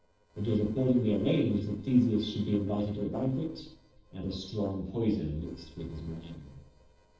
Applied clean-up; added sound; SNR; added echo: neural separator model SepFormer DNS4.